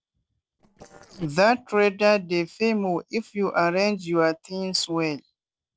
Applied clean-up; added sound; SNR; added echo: neural separator model SepFormer DNS4.